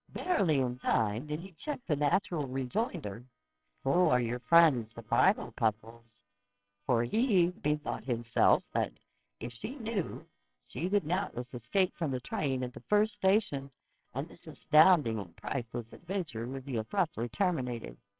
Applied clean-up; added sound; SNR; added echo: neural separator model SepFormer WHAMR!.